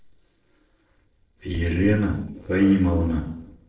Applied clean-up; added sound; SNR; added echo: neural separator model SepFormer DNS4.